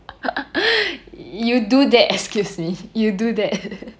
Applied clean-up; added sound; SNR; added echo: none; none; none; none.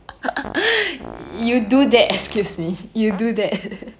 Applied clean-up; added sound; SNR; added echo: none; Fart; 18 dB; none.